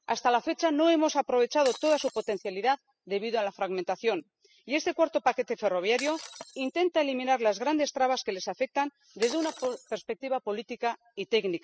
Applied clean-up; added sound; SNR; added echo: classical method spectral subtraction.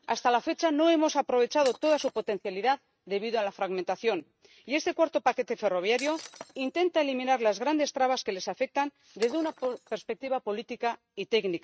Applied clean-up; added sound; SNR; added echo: neural mask model RNNoise.